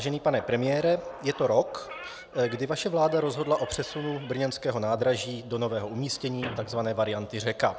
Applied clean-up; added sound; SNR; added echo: none; Squeak / Slam; 18 dB; none.